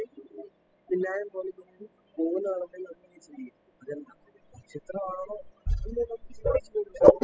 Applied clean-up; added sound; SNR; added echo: classical method spectral subtraction.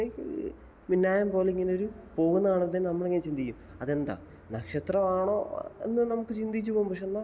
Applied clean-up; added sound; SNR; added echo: none; none; none; none.